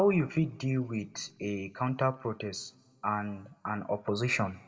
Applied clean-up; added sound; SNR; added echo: none; none; none; reverberation time 0.7 s.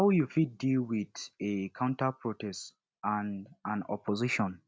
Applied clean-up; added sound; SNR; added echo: none; none; none; none.